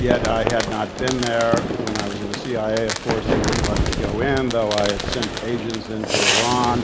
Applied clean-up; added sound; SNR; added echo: none; Fireworks; 1 dB; none.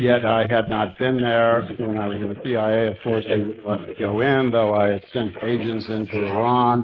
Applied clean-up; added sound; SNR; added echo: neural mask model Resemble Enhance denoiser.